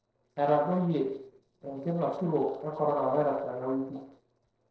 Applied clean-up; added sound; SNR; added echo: neural separator model SepFormer DNS4.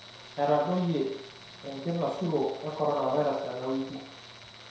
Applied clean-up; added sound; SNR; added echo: none; Tools; 17 dB; reverberation time 0.7 s.